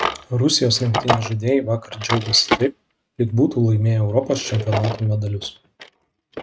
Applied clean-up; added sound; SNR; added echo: neural mask model RNNoise.